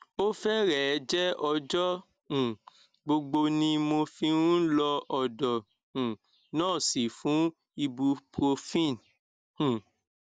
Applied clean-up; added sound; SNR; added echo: none; none; none; none.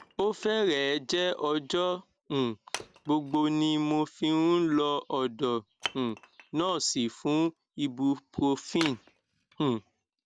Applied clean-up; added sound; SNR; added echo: none; Wood; 18 dB; none.